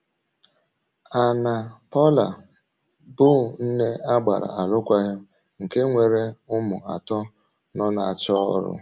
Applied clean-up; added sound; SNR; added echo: none; none; none; none.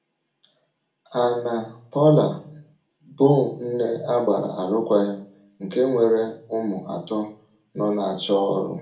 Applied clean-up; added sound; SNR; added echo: none; none; none; reverberation time 0.4 s.